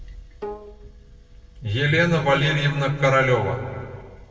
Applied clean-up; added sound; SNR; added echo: neural separator model SepFormer DNS4.